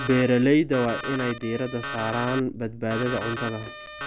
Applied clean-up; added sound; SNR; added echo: none; Alarm; 7 dB; none.